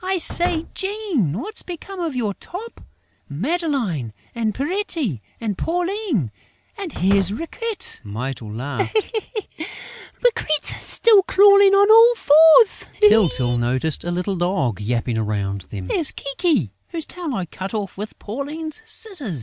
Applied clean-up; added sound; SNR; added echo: none; Slam; 15 dB; none.